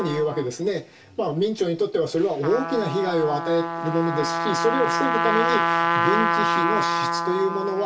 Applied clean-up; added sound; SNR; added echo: none; Trumpet; 1 dB; reverberation time 0.1 s.